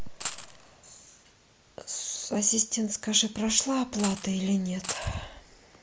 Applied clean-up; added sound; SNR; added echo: none; Coin (dropping); 10 dB; none.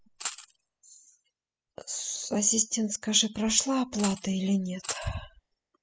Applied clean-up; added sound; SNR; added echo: classical method spectral subtraction.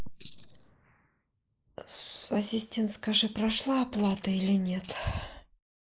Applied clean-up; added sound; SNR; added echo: neural mask model Resemble Enhance denoiser.